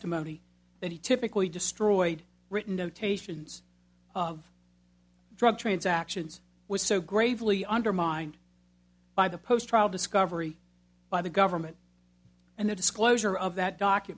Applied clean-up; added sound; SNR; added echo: none; none; none; none.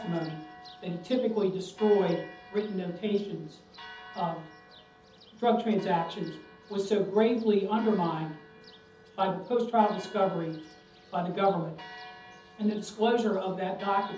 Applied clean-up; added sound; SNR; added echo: none; Church bell; 19 dB; reverberation time 0.7 s.